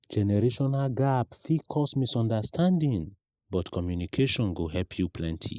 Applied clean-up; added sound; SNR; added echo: neural mask model Resemble Enhance denoiser.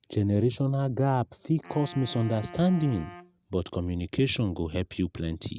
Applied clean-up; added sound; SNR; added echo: none; Wind instrument, woodwind instrument; 20 dB; none.